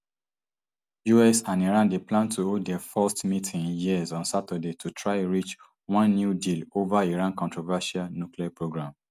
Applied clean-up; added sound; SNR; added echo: none; none; none; none.